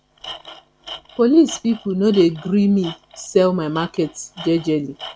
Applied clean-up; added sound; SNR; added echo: none; Tools; 19 dB; none.